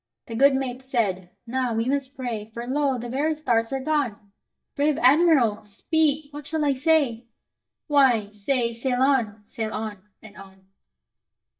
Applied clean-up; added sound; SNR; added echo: neural mask model DeepFilterNet 3.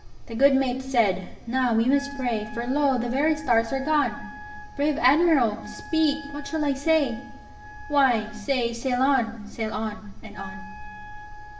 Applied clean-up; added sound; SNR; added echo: none; Wind instrument, woodwind instrument; 18 dB; reverberation time 0.8 s.